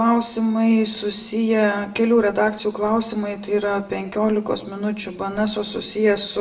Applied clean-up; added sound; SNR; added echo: none; none; none; reverberation time 0.6 s.